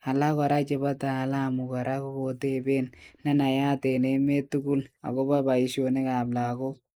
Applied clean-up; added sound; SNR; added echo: neural mask model Resemble Enhance denoiser.